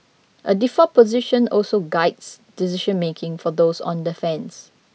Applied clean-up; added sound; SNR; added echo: none; none; none; none.